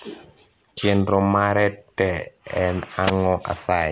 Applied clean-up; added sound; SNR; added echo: none; none; none; none.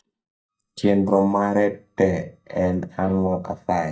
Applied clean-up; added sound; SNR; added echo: neural mask model DeepFilterNet 3.